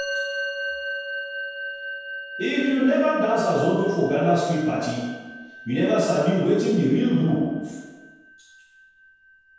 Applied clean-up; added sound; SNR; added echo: none; Musical instrument; 11 dB; reverberation time 1.2 s.